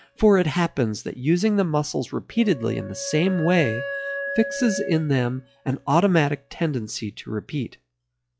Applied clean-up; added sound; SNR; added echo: classical method log-MMSE.